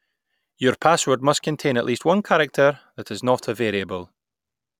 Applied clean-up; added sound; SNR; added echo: none; none; none; none.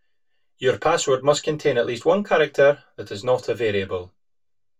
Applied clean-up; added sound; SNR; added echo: none; none; none; reverberation time 0.2 s.